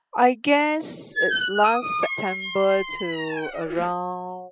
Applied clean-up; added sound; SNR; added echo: classical method spectral subtraction.